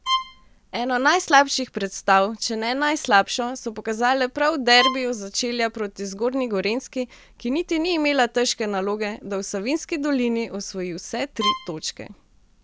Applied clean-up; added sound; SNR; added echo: none; Bowed string instrument; 6 dB; none.